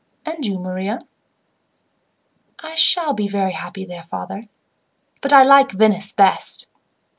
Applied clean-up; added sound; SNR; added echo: none; none; none; none.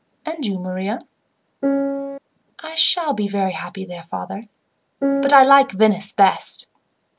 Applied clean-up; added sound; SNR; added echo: none; Piano; 0 dB; none.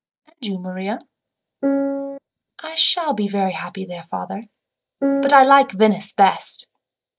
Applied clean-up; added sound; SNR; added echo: neural mask model DeepFilterNet 3.